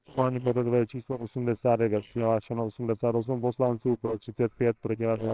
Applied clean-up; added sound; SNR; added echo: neural separator model SepFormer WHAMR!.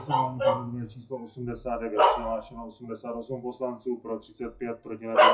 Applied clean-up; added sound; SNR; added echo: classical method WPE with log-MMSE.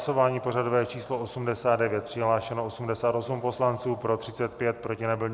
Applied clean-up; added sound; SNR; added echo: none; none; none; none.